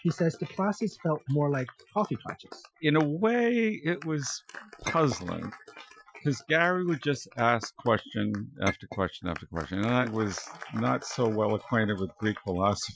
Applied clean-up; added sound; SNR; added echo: classical method Wiener filter.